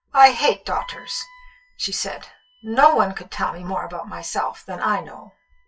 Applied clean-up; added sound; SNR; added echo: classical method WPE with log-MMSE.